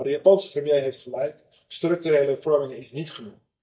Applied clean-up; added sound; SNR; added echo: neural mask model DeepFilterNet 3.